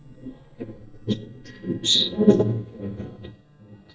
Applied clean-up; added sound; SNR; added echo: neural mask model DeepFilterNet 3.